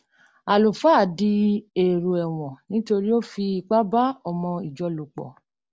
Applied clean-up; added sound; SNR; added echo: none; none; none; none.